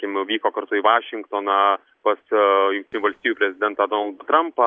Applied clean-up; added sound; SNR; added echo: none; none; none; none.